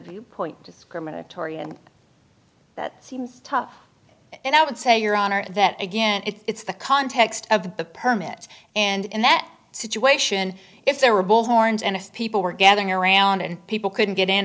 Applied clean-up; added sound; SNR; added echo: none; none; none; none.